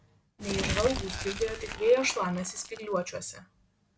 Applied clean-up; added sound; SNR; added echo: none; Crumpling, crinkling; 6 dB; none.